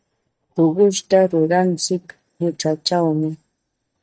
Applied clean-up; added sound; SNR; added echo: neural mask model DeepFilterNet 3.